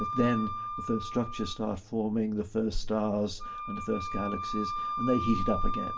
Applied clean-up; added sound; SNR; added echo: none; Wind instrument, woodwind instrument; 6 dB; reverberation time 0.2 s.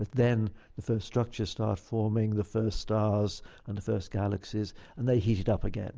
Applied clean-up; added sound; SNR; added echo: none; none; none; none.